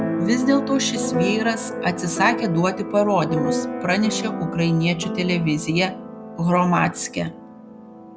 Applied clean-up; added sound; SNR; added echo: none; Keyboard (musical); 5 dB; none.